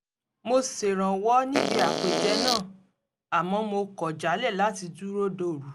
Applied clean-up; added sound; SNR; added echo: none; Fart; -2 dB; none.